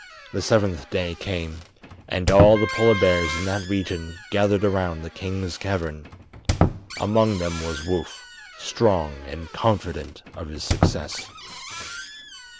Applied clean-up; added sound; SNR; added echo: none; Wind instrument, woodwind instrument + Squeak; 6 dB; none.